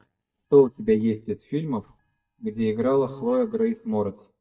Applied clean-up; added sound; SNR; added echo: neural mask model DeepFilterNet 3.